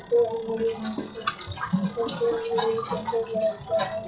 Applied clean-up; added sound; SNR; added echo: classical method WPE with log-MMSE.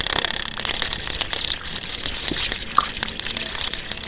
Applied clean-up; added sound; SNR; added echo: neural separator model SepFormer WHAMR!.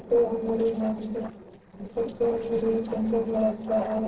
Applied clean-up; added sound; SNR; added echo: neural separator model SepFormer DNS4.